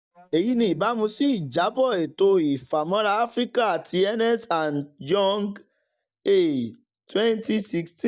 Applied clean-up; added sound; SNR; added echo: neural mask model DeepFilterNet 3.